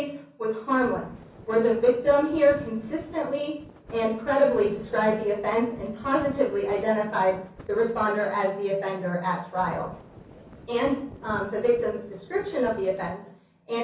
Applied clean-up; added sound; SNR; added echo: none; Wind; 19 dB; reverberation time 0.6 s.